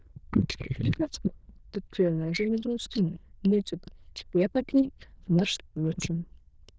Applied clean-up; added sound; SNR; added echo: neural diffusion model UNIVERSE++.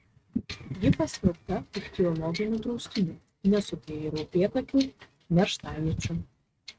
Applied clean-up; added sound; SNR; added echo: neural mask model RNNoise.